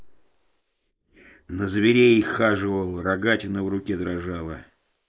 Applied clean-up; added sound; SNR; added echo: neural mask model Resemble Enhance denoiser.